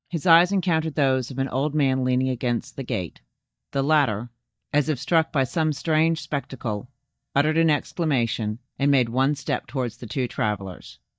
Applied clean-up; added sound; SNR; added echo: neural mask model DeepFilterNet 3.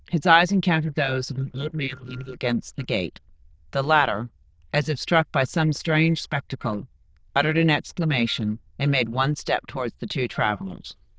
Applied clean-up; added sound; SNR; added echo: neural diffusion model UNIVERSE++.